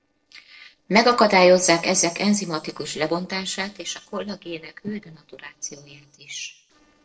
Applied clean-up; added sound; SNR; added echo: neural separator model SepFormer DNS4.